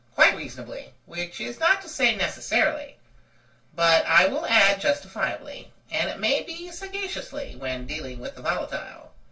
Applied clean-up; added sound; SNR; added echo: none; none; none; reverberation time 0.2 s.